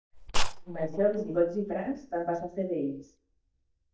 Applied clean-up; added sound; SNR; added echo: neural mask model DeepFilterNet 3.